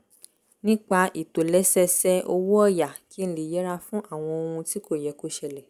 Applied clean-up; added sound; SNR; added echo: none; none; none; none.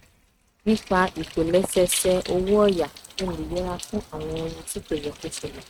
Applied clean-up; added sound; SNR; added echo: neural mask model RNNoise.